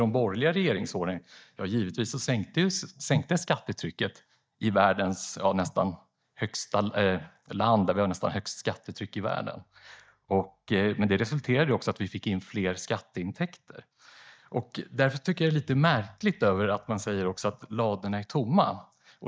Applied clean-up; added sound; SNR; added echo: neural mask model DeepFilterNet 3.